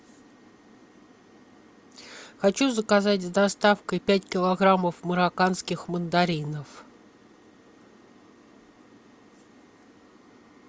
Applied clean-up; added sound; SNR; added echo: none; none; none; none.